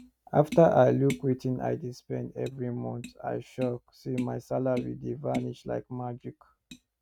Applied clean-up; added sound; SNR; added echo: neural mask model RNNoise.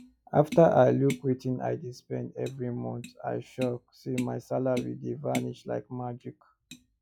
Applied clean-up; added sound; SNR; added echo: classical method log-MMSE.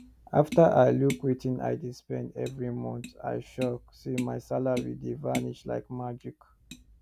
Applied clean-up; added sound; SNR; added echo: none; Tap; 15 dB; none.